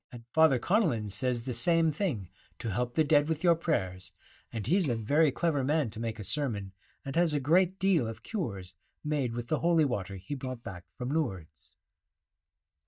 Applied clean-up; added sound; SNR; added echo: neural mask model DeepFilterNet 3.